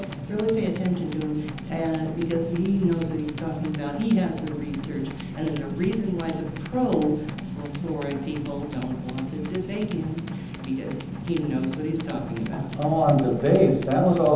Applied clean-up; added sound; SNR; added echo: none; Tools; 15 dB; reverberation time 0.9 s.